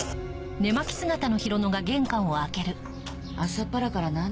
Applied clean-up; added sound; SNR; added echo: none; none; none; none.